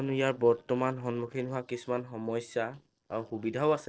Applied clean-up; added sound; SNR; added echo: neural separator model SepFormer DNS4.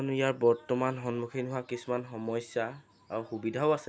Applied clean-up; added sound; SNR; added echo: none; none; none; none.